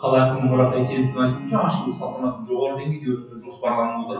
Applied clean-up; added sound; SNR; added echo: classical method WPE with log-MMSE.